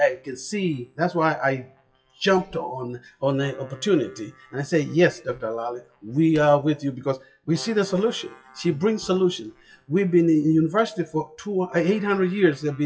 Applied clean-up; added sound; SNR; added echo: classical method WPE with log-MMSE.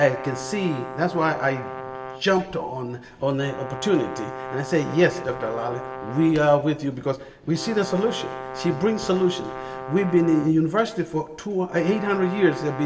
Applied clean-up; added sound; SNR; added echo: none; Brass instrument; 12 dB; reverberation time 1.0 s.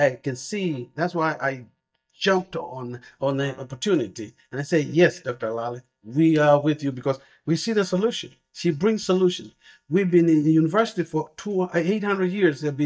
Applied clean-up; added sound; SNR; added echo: neural mask model DeepFilterNet 3.